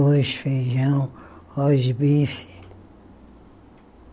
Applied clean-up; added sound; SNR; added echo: none; none; none; none.